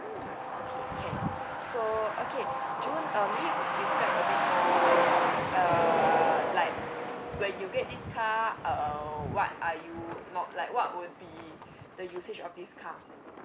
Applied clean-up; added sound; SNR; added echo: none; Truck; -2 dB; none.